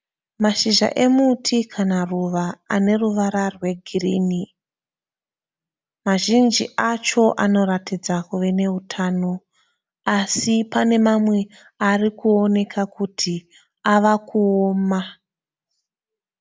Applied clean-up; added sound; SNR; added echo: none; none; none; none.